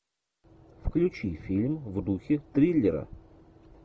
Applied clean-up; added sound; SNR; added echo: none; none; none; none.